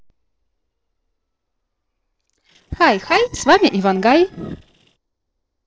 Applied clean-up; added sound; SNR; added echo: neural separator model SepFormer DNS4.